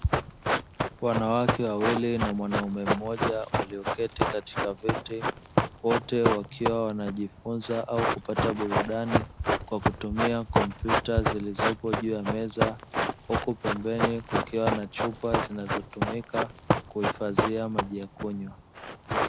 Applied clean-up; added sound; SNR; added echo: none; Run; -1 dB; none.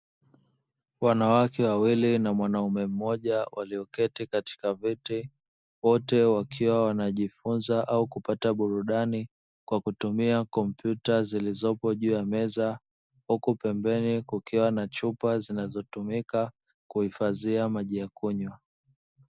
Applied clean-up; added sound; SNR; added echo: none; none; none; none.